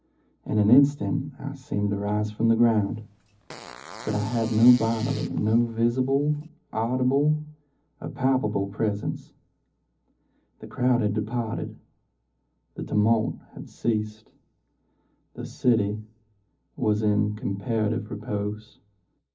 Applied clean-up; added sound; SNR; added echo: none; Fart; 18 dB; reverberation time 0.4 s.